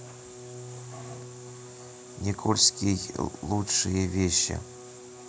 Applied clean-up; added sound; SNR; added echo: none; Bowed string instrument; 16 dB; none.